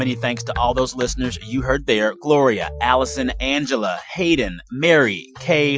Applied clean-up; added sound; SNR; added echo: classical method Wiener filter.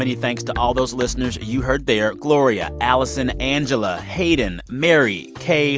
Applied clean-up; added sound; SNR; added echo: none; Knock; 18 dB; none.